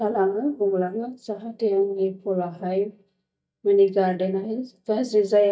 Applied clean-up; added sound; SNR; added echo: neural mask model DeepFilterNet 3.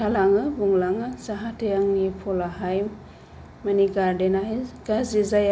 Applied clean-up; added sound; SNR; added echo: none; none; none; none.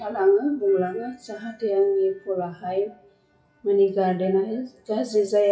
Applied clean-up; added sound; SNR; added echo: classical method WPE with log-MMSE.